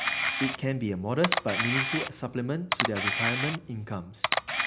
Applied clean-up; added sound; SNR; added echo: none; Camera; -1 dB; none.